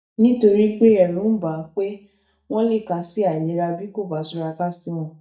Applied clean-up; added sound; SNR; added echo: neural mask model DeepFilterNet 3.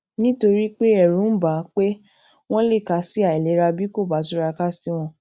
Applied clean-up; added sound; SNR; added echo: none; none; none; none.